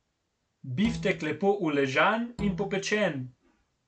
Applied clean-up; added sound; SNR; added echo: none; Bowed string instrument; 12 dB; none.